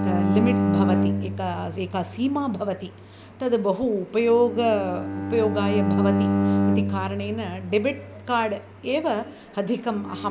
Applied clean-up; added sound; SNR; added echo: none; Bowed string instrument; 1 dB; none.